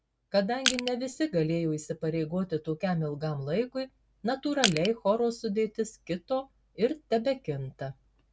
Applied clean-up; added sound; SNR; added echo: none; Crushing; 1 dB; none.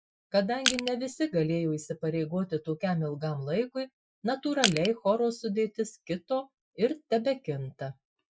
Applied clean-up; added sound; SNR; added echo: classical method Wiener filter.